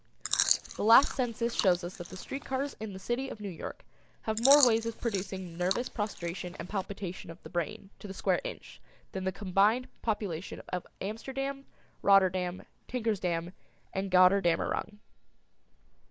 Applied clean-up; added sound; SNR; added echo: neural mask model Resemble Enhance denoiser.